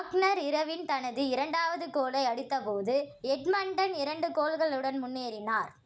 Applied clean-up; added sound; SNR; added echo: none; none; none; none.